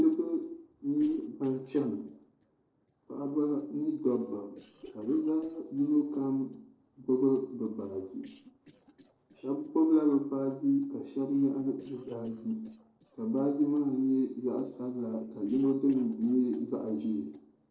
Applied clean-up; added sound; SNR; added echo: neural separator model SepFormer DNS4.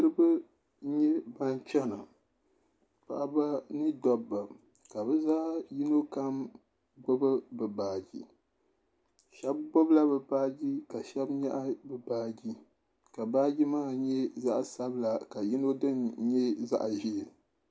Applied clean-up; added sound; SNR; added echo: none; none; none; none.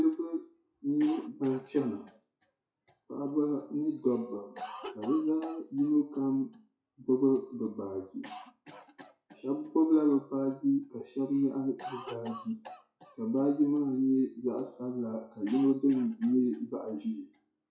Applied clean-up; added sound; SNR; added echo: classical method WPE with log-MMSE.